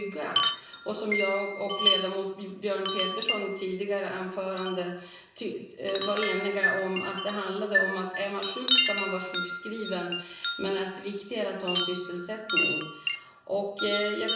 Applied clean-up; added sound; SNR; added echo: none; Wind chime; -1 dB; reverberation time 0.7 s.